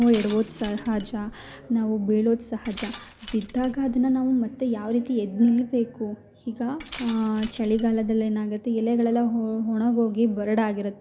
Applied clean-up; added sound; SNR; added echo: none; Glass; 13 dB; none.